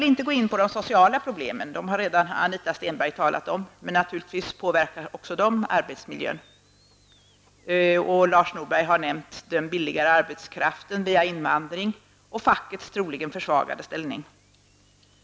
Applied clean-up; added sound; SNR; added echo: none; none; none; none.